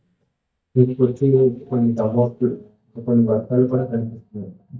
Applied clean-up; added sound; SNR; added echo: neural mask model DeepFilterNet 3.